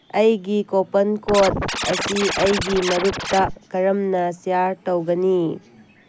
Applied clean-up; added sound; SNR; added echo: none; Scratching (performance technique); 5 dB; none.